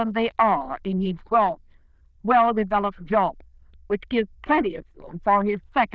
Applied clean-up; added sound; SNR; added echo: neural diffusion model UNIVERSE++.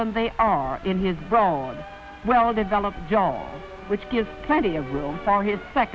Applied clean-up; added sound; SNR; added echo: none; Knock; 20 dB; none.